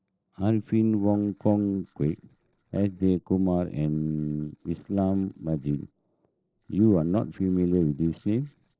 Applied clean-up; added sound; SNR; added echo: neural separator model SepFormer DNS4.